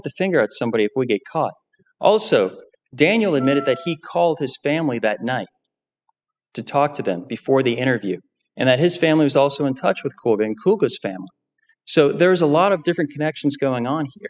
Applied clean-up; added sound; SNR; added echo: classical method spectral subtraction.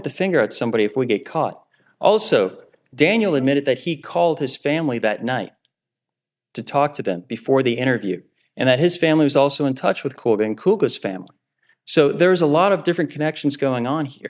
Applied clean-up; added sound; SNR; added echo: neural mask model DeepFilterNet 3.